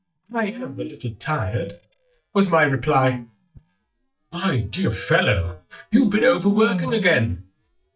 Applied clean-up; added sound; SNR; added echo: neural mask model DeepFilterNet 3.